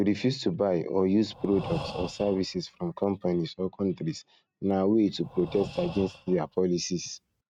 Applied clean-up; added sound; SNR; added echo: neural mask model RNNoise.